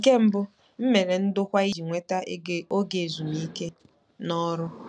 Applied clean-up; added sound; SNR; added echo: none; none; none; none.